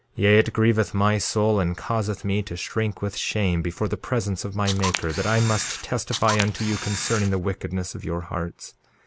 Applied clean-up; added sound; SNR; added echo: none; Camera; 7 dB; none.